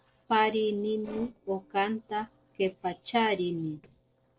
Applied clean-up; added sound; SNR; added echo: neural separator model SepFormer DNS4.